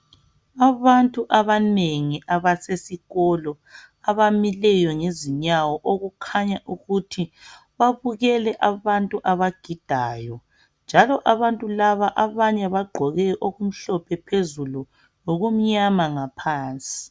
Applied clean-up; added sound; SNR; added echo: none; none; none; none.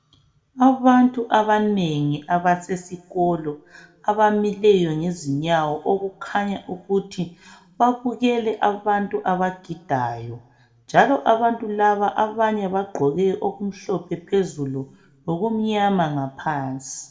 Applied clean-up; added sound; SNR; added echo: none; none; none; reverberation time 1.2 s.